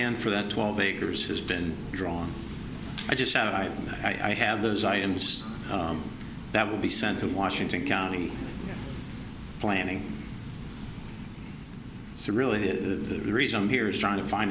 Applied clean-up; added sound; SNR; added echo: none; none; none; none.